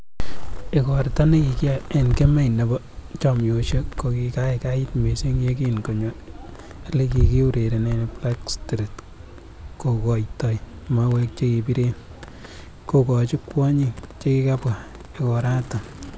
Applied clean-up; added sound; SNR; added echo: none; none; none; none.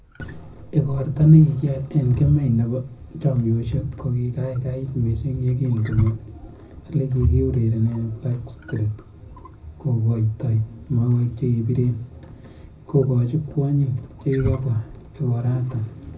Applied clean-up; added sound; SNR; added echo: none; Wild animals; 16 dB; reverberation time 0.4 s.